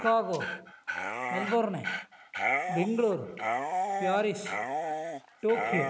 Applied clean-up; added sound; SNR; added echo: none; Dog; 2 dB; none.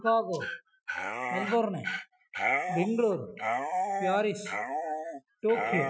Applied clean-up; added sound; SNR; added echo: classical method Wiener filter.